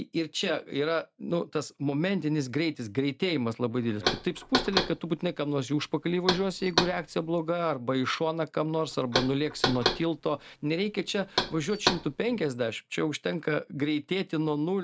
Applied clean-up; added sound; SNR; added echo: none; Knock; 4 dB; none.